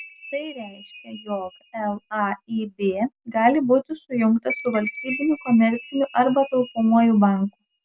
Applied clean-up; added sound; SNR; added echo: none; Chime; 18 dB; none.